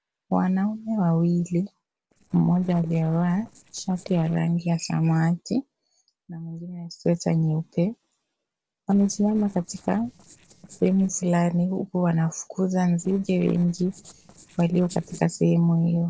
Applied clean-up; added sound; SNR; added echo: neural separator model SepFormer DNS4.